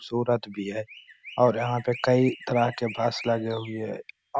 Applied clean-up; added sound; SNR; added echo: none; Chirp, tweet; 19 dB; none.